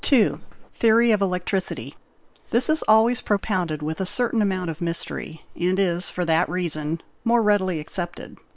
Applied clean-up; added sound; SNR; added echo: neural separator model SepFormer WHAM!.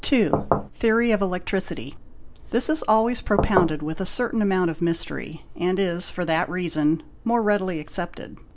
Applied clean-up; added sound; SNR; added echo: none; Knock / Wood; 1 dB; none.